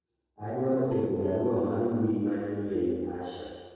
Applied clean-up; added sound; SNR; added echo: neural separator model SepFormer DNS4.